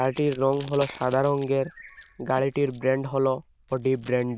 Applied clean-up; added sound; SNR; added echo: neural diffusion model UNIVERSE++.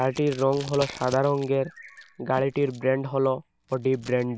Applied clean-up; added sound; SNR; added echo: none; Packing tape, duct tape; 19 dB; none.